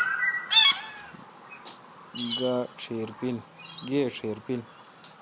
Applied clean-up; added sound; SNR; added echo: none; Chirp, tweet; -4 dB; none.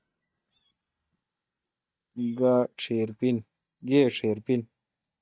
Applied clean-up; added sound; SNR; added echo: neural mask model DeepFilterNet 3.